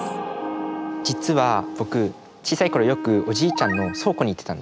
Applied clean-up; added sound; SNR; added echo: none; Wind instrument, woodwind instrument; 9 dB; none.